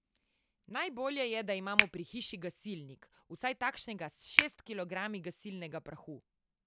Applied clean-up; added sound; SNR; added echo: none; Finger snapping; -2 dB; none.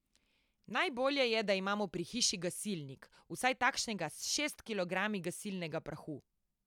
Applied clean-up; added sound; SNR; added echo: none; none; none; none.